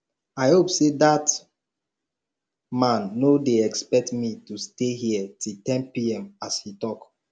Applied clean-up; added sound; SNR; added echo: none; none; none; none.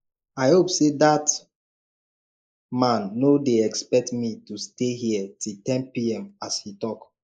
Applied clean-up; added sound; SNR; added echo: neural mask model Resemble Enhance denoiser.